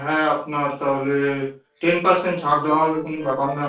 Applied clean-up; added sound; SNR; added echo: neural separator model SepFormer DNS4.